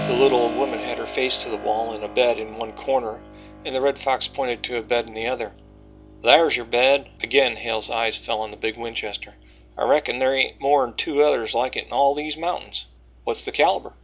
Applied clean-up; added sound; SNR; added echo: none; Keyboard (musical); 15 dB; none.